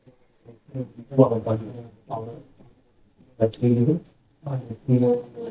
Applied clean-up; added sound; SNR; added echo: neural mask model DeepFilterNet 3.